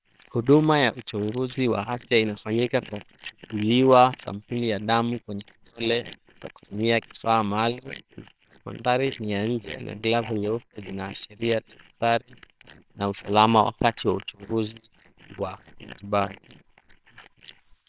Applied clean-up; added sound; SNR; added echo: neural separator model SepFormer WHAMR!.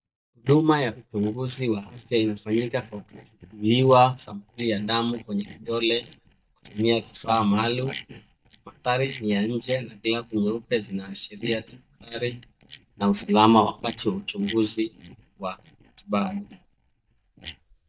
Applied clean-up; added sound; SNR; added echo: neural mask model DeepFilterNet 3.